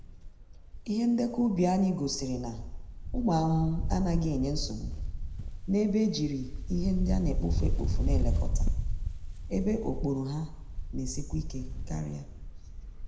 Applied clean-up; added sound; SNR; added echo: none; Wind; 1 dB; reverberation time 0.7 s.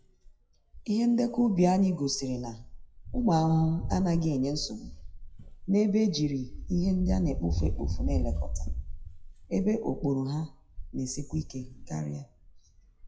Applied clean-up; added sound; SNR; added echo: classical method WPE with log-MMSE.